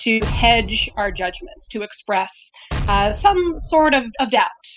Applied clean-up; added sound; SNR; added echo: classical method spectral subtraction.